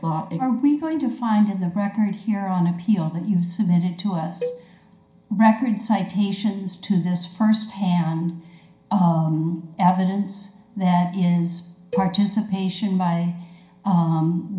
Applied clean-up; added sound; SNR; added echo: none; Cowbell; 14 dB; reverberation time 0.5 s.